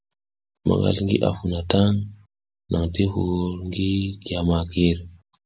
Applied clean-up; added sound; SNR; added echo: none; none; none; none.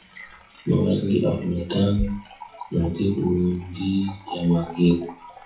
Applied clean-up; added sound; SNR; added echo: classical method WPE with log-MMSE.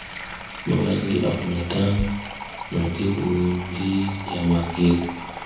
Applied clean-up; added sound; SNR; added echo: none; Sink (filling or washing) / Water tap, faucet; 11 dB; reverberation time 0.9 s.